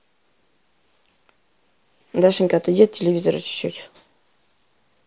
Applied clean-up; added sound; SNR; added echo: none; none; none; none.